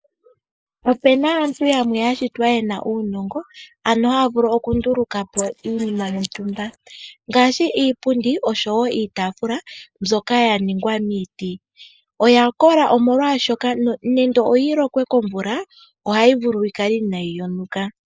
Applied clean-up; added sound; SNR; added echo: neural mask model Resemble Enhance denoiser.